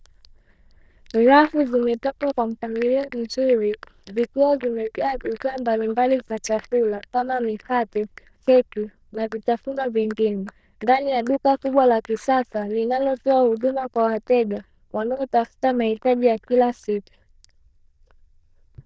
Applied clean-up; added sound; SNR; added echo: neural diffusion model UNIVERSE++.